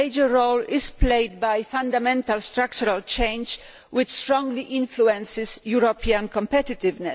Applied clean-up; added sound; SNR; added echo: none; none; none; none.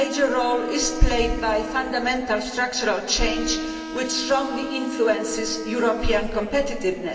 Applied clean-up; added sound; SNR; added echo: none; Bowed string instrument; 10 dB; reverberation time 2.9 s.